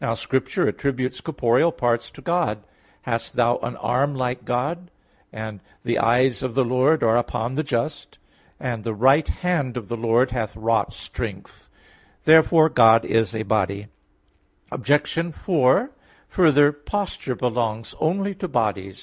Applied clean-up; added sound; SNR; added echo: none; none; none; none.